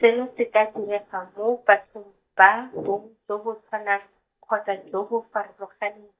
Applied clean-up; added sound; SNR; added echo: neural mask model DeepFilterNet 3.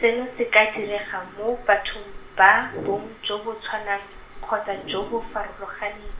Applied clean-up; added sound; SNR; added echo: none; Bird; 17 dB; reverberation time 0.5 s.